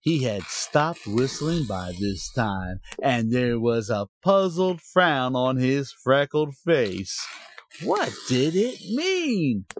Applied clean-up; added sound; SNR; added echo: classical method Wiener filter.